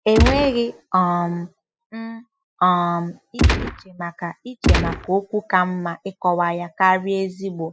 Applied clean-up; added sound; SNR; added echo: classical method spectral subtraction.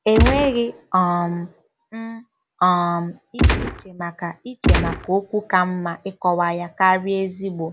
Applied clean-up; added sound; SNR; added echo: none; Gunshot, gunfire; -3 dB; none.